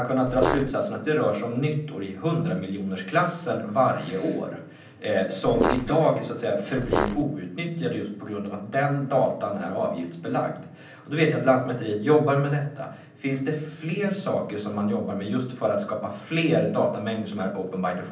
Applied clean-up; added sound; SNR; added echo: none; Fart; 0 dB; reverberation time 0.6 s.